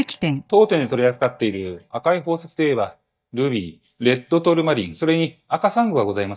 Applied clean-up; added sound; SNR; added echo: neural mask model DeepFilterNet 3.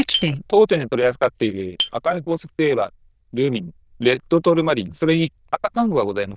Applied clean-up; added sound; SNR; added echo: neural diffusion model UNIVERSE++.